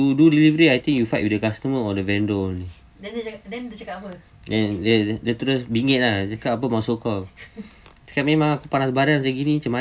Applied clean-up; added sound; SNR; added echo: none; none; none; none.